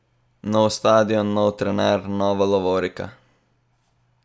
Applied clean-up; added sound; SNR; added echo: none; none; none; none.